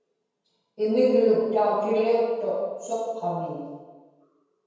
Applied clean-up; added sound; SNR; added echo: none; none; none; reverberation time 1.2 s.